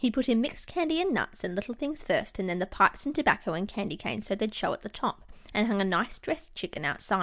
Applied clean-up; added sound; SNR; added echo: none; none; none; none.